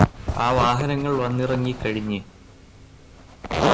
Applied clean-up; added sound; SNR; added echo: none; Zipper (clothing); 1 dB; none.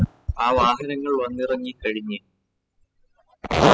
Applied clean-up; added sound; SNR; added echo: classical method spectral subtraction.